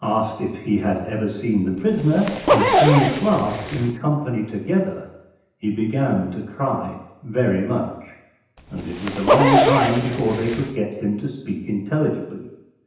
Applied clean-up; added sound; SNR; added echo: none; Zipper (clothing); -1 dB; reverberation time 0.9 s.